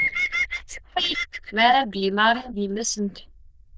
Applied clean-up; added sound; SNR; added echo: neural diffusion model UNIVERSE++.